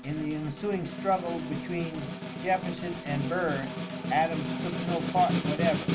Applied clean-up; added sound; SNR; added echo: none; Snare drum; 2 dB; none.